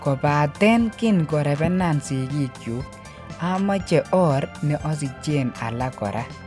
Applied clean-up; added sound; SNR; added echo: none; Organ; 16 dB; none.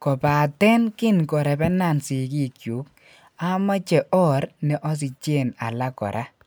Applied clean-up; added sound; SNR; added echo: none; none; none; none.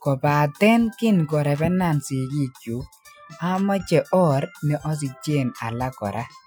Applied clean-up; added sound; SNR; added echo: classical method Wiener filter.